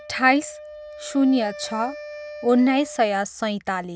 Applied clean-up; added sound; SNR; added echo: none; Wind instrument, woodwind instrument; 16 dB; none.